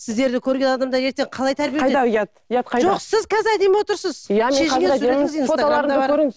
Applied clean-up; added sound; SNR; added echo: none; none; none; none.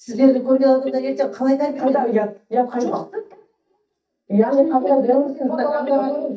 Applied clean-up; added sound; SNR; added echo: neural mask model DeepFilterNet 3.